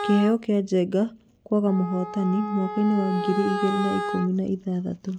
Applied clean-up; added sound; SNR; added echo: none; Wind instrument, woodwind instrument; 8 dB; none.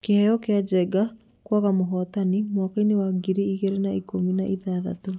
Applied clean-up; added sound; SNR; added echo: none; none; none; none.